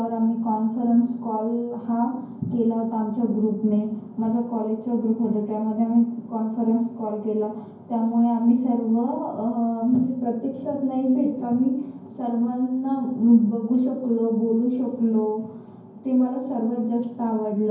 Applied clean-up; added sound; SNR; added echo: none; none; none; reverberation time 0.9 s.